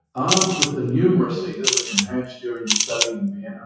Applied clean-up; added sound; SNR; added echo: classical method WPE with log-MMSE.